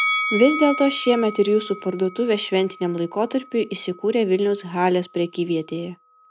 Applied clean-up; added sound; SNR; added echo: none; Bell; 10 dB; none.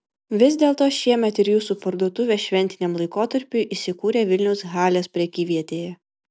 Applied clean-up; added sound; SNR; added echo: none; none; none; none.